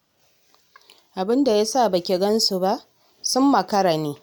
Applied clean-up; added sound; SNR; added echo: none; none; none; none.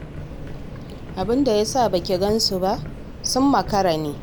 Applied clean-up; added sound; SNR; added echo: none; Subway, metro, underground; 11 dB; none.